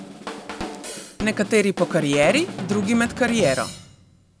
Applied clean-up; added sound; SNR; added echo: none; Drum / Drum kit; 10 dB; none.